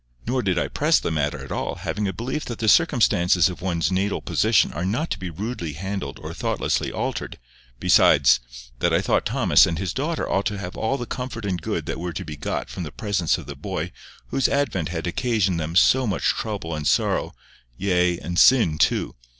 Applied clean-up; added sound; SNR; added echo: none; none; none; none.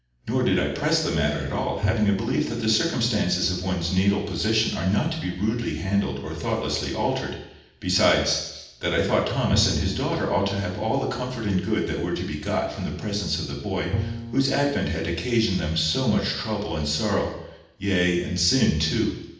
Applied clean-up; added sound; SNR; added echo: none; Bowed string instrument; 11 dB; reverberation time 0.8 s.